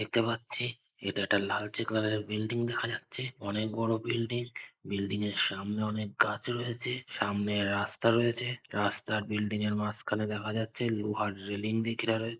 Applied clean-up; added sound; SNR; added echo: neural mask model Resemble Enhance denoiser.